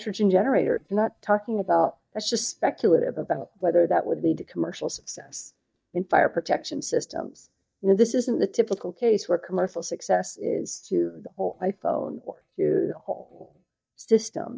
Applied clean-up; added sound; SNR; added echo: neural mask model DeepFilterNet 3.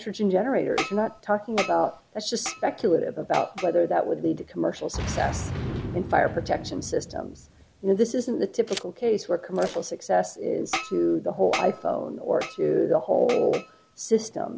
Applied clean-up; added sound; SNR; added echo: none; Boom; 11 dB; none.